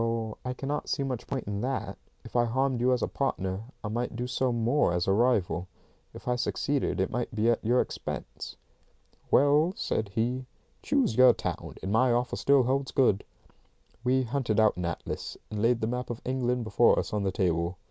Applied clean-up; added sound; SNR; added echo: none; none; none; none.